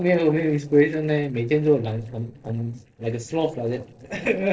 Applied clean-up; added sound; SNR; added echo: neural separator model SepFormer DNS4.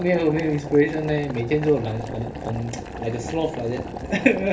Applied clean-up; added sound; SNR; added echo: none; Boiling; 10 dB; reverberation time 0.3 s.